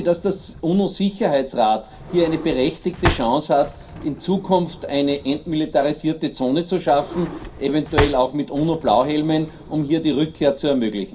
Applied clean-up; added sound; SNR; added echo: none; Drawer open or close; 12 dB; reverberation time 0.3 s.